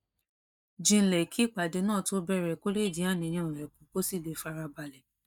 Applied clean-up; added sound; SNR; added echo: neural mask model DeepFilterNet 3.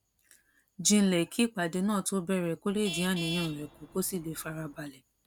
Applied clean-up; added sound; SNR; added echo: none; Traffic noise, roadway noise / Vehicle horn, car horn, honking; 11 dB; none.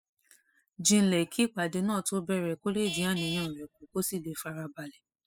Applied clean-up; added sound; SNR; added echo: classical method spectral subtraction.